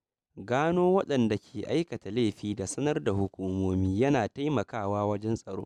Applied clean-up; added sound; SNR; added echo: none; none; none; none.